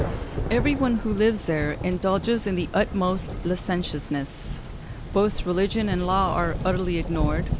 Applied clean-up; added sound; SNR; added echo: none; Thunder; 5 dB; none.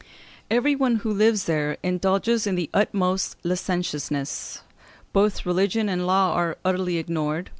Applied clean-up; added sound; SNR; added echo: none; none; none; none.